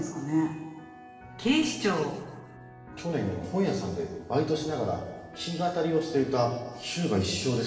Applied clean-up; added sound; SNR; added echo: none; none; none; reverberation time 1.2 s.